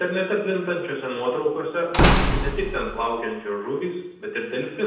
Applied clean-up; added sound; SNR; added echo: none; Slam / Wood; -3 dB; reverberation time 0.8 s.